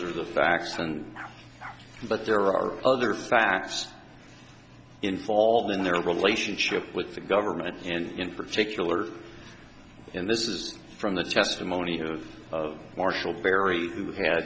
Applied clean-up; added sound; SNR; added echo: none; Bark; 18 dB; none.